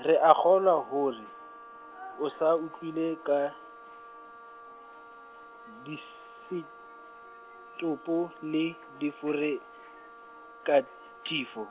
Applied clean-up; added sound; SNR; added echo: none; Wind instrument, woodwind instrument; 19 dB; none.